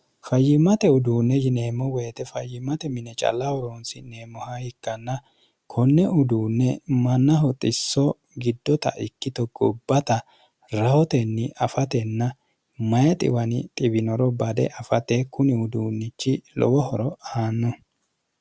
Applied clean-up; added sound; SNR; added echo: none; none; none; none.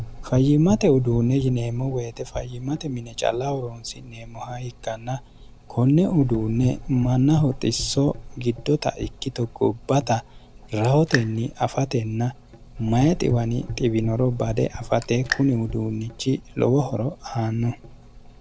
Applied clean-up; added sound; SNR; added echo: none; Gurgling / Engine + Raindrop; 13 dB; none.